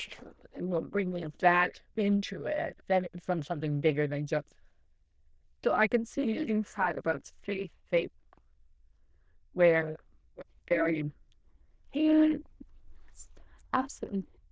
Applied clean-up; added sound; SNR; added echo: neural diffusion model UNIVERSE++.